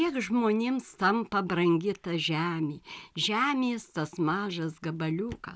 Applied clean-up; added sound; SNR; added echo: none; none; none; none.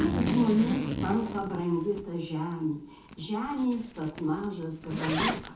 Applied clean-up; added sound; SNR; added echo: none; Zipper (clothing); 5 dB; reverberation time 0.5 s.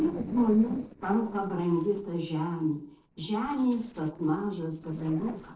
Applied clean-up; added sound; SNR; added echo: neural separator model SepFormer DNS4.